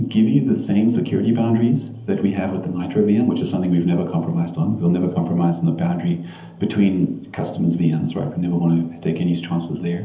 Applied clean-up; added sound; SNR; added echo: none; none; none; reverberation time 1.2 s.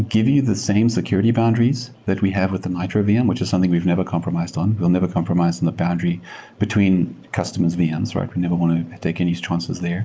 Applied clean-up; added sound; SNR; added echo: none; none; none; none.